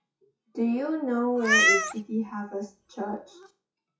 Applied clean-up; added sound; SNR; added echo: classical method WPE with log-MMSE.